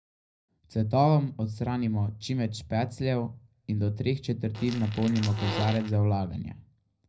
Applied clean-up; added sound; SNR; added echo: none; Fart; 10 dB; reverberation time 0.4 s.